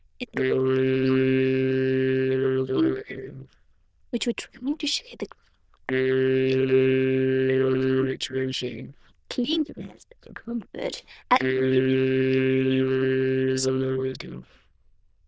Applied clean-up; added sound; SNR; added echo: neural diffusion model UNIVERSE++.